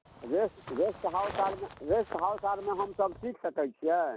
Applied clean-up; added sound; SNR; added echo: none; Walk, footsteps; 13 dB; none.